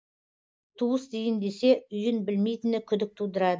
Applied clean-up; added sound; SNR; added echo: neural mask model Resemble Enhance denoiser.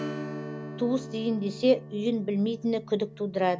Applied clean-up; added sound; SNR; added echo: none; Strum; 11 dB; none.